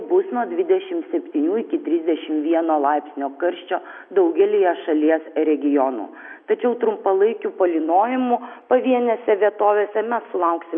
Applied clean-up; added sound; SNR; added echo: none; none; none; none.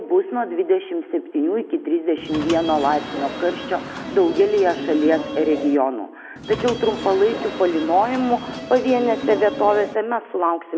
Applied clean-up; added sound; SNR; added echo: none; Subway, metro, underground / Sliding door; 9 dB; none.